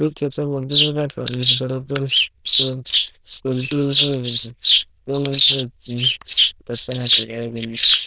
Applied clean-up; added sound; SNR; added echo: neural diffusion model UNIVERSE++.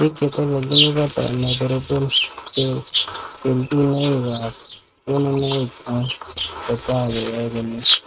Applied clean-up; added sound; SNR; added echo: neural mask model RNNoise.